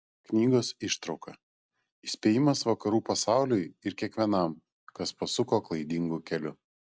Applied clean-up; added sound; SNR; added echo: none; none; none; none.